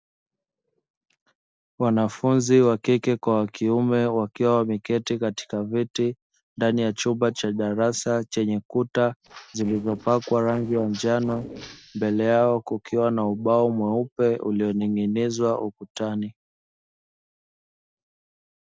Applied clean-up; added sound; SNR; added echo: neural separator model SepFormer DNS4.